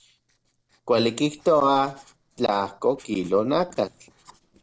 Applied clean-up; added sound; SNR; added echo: neural separator model SepFormer DNS4.